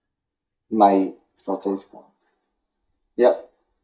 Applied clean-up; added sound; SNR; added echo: neural mask model DeepFilterNet 3.